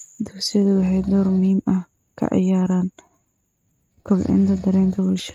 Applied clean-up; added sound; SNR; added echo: neural mask model RNNoise.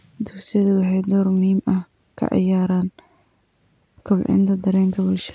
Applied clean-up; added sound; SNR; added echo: none; none; none; none.